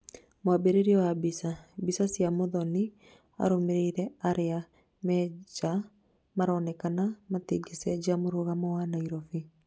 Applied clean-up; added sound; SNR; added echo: none; none; none; none.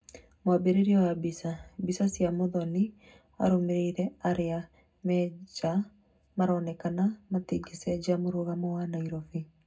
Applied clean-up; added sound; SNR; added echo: none; none; none; reverberation time 0.3 s.